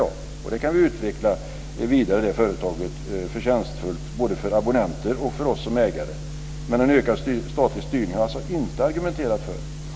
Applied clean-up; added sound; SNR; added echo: none; none; none; none.